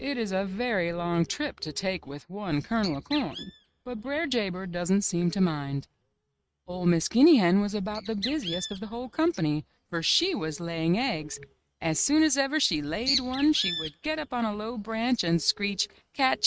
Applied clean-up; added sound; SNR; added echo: neural mask model RNNoise.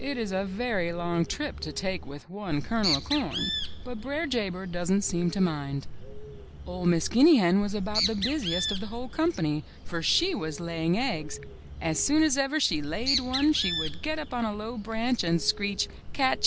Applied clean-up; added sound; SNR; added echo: none; Bird; 7 dB; none.